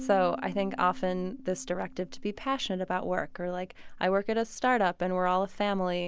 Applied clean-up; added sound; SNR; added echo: none; Piano; 19 dB; none.